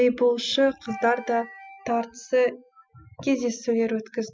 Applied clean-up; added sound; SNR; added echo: classical method spectral subtraction.